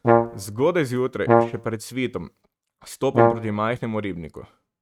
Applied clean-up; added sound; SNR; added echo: neural mask model RNNoise.